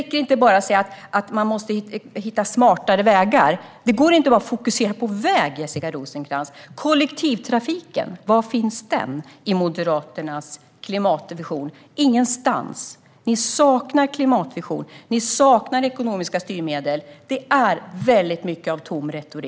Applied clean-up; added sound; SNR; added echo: none; none; none; none.